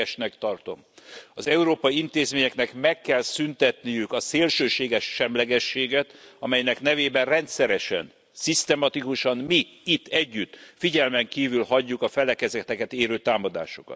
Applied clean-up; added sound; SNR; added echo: none; none; none; none.